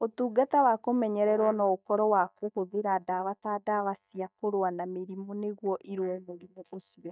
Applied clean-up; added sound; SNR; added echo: neural mask model DeepFilterNet 3.